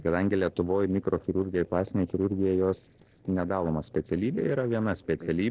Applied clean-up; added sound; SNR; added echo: neural separator model SepFormer DNS4.